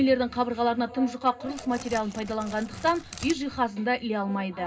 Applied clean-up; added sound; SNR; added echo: none; Crackle; 16 dB; reverberation time 0.2 s.